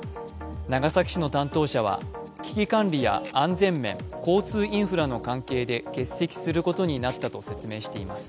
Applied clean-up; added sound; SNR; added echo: none; none; none; none.